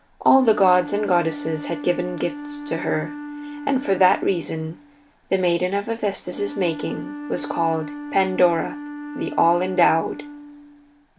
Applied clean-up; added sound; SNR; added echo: none; Wind instrument, woodwind instrument; 11 dB; none.